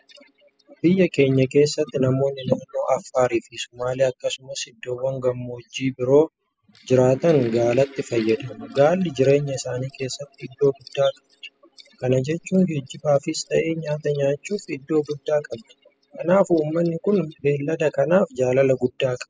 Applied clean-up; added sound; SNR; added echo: classical method spectral subtraction.